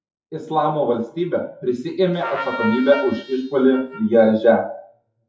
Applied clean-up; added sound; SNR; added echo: classical method WPE with log-MMSE.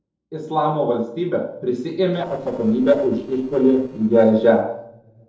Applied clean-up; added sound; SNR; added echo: neural separator model SepFormer DNS4.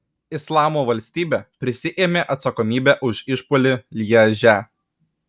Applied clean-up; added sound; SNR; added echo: none; none; none; none.